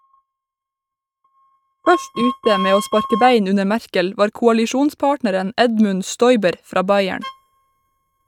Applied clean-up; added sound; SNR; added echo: neural mask model RNNoise.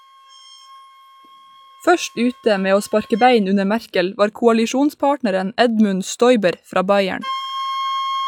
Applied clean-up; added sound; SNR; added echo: classical method log-MMSE.